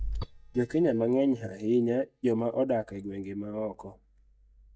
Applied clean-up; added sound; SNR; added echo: neural mask model DeepFilterNet 3.